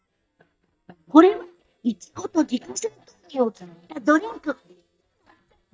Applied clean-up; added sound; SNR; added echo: neural mask model DeepFilterNet 3.